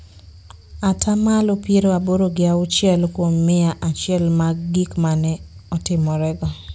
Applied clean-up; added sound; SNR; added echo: none; none; none; none.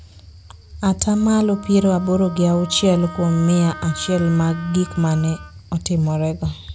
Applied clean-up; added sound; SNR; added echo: none; Wind instrument, woodwind instrument; 19 dB; none.